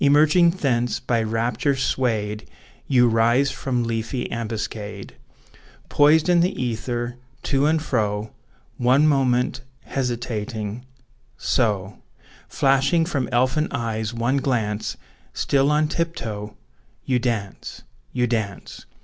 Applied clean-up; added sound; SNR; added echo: none; none; none; none.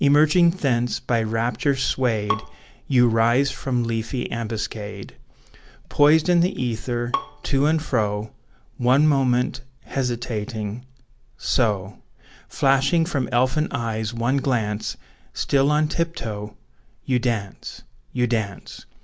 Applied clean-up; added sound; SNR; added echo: none; Bowed string instrument; 13 dB; none.